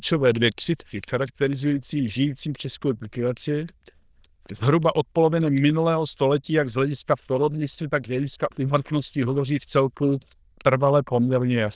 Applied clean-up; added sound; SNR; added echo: neural diffusion model UNIVERSE++.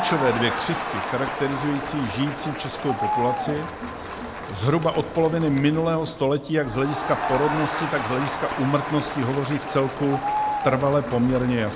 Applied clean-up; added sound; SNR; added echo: none; Crowd; 5 dB; none.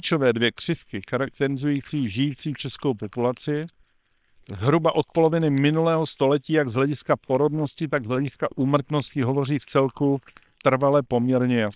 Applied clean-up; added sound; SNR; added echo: neural separator model SepFormer WHAM!.